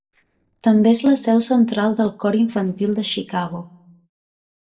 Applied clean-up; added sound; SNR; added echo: neural separator model SepFormer DNS4.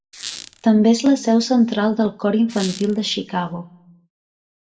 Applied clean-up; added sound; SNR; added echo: none; Squeak; 16 dB; reverberation time 0.5 s.